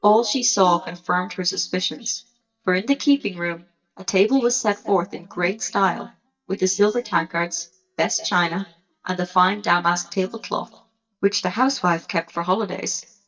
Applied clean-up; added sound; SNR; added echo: neural mask model DeepFilterNet 3.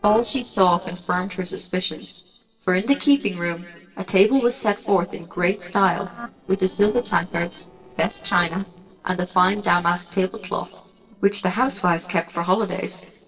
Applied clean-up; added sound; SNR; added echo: neural separator model SepFormer DNS4.